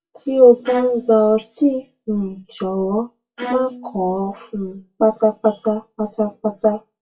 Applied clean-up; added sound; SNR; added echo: classical method WPE with log-MMSE.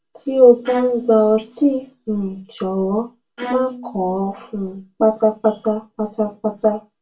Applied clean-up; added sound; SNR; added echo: none; Bowed string instrument; 13 dB; reverberation time 0.2 s.